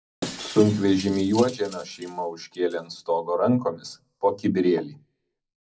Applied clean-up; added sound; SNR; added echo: none; Shatter; 16 dB; reverberation time 0.4 s.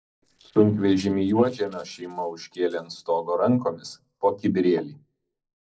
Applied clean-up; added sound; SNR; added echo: neural separator model SepFormer DNS4.